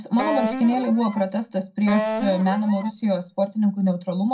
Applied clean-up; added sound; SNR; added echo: none; Wind instrument, woodwind instrument; 7 dB; reverberation time 0.2 s.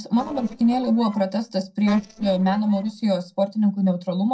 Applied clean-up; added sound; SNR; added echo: neural separator model SepFormer DNS4.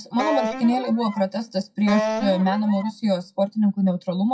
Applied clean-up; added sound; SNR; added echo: classical method WPE with log-MMSE.